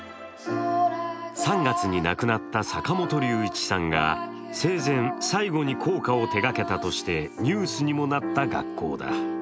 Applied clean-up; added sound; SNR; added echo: none; none; none; none.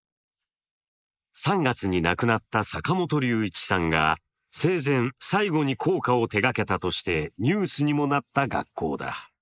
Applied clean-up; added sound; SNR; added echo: neural mask model Resemble Enhance denoiser.